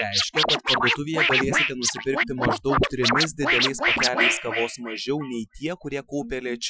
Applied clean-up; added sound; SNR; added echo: classical method Wiener filter.